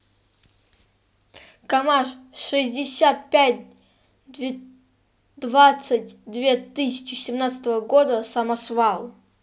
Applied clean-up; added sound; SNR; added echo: none; none; none; none.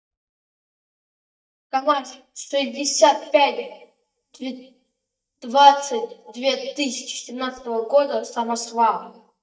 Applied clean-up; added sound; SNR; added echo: neural mask model DeepFilterNet 3.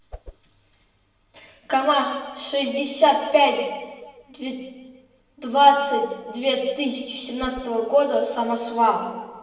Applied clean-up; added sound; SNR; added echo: none; Whoosh, swoosh, swish; 18 dB; reverberation time 1.3 s.